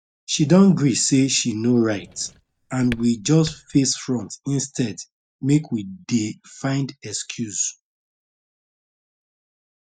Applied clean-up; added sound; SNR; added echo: neural mask model DeepFilterNet 3.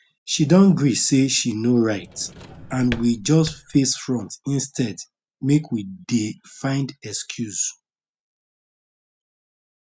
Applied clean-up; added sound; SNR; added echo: none; Drawer open or close; 16 dB; none.